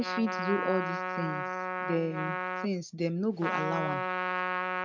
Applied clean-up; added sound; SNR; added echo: neural mask model RNNoise.